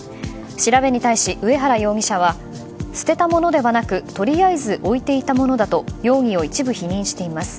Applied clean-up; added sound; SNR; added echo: none; none; none; none.